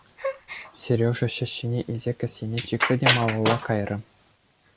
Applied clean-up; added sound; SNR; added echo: none; Gasp; 14 dB; none.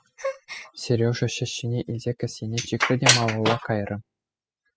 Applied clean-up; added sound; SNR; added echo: classical method spectral subtraction.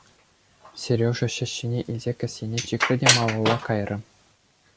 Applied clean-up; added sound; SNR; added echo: none; none; none; none.